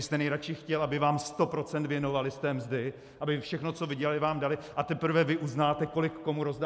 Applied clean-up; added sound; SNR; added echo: none; none; none; none.